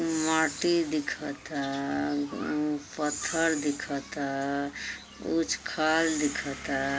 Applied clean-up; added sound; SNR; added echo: none; none; none; none.